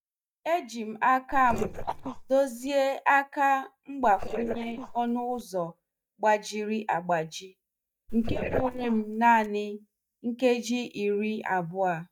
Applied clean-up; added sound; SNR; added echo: neural mask model DeepFilterNet 3.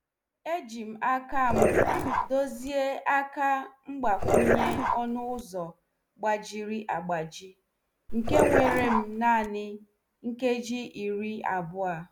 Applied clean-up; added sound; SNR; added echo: none; Dog; -4 dB; none.